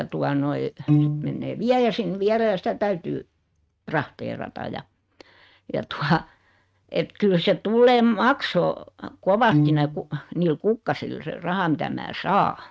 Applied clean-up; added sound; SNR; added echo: neural mask model RNNoise.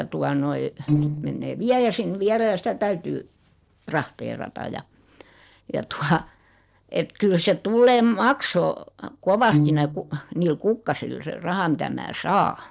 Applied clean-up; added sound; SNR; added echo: neural separator model SepFormer DNS4.